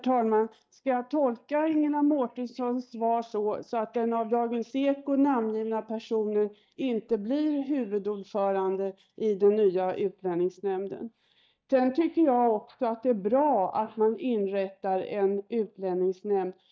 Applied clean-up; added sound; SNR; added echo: neural mask model DeepFilterNet 3.